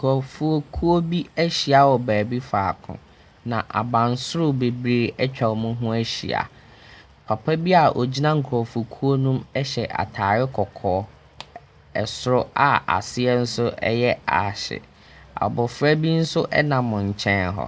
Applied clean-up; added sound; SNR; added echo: none; none; none; none.